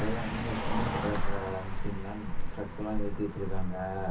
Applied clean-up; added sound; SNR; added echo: none; Car passing by; -4 dB; reverberation time 0.3 s.